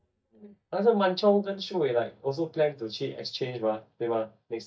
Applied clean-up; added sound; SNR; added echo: neural mask model DeepFilterNet 3.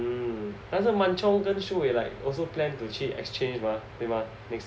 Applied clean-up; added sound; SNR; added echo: none; none; none; none.